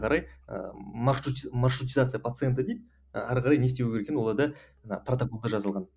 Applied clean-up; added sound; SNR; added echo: none; none; none; none.